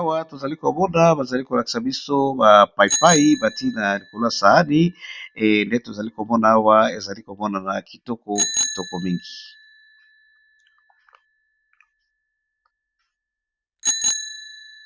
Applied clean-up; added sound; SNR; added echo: none; Bicycle bell; 11 dB; none.